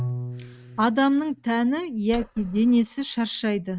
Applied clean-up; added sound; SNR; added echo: neural mask model RNNoise.